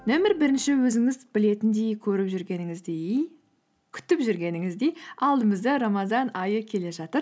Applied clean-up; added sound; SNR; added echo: none; none; none; none.